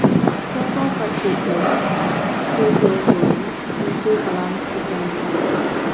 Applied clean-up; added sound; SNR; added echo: none; Rain; -5 dB; none.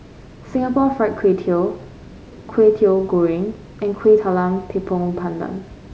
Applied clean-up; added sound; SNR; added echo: none; none; none; none.